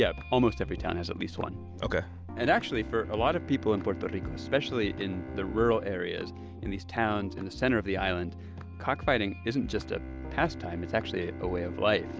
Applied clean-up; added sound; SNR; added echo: none; Bowed string instrument; 15 dB; none.